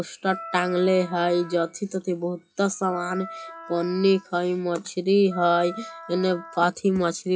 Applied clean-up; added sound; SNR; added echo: classical method WPE with log-MMSE.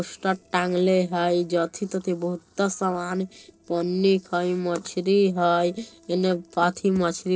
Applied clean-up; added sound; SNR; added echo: neural separator model SepFormer DNS4.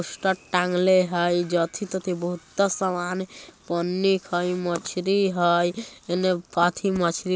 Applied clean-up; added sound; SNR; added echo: none; none; none; none.